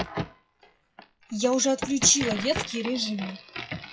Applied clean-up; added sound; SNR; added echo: classical method WPE with log-MMSE.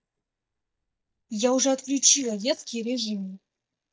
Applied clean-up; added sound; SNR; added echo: neural mask model DeepFilterNet 3.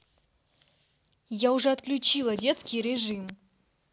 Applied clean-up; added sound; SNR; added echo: none; none; none; none.